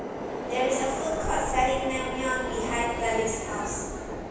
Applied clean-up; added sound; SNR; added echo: none; Subway, metro, underground; 3 dB; reverberation time 1.1 s.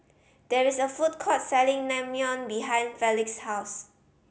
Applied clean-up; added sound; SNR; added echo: none; none; none; none.